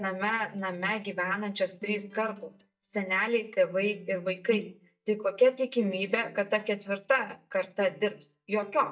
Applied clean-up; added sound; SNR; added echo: neural mask model DeepFilterNet 3.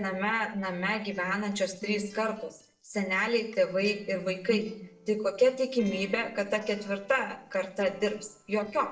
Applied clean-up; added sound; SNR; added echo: neural separator model SepFormer DNS4.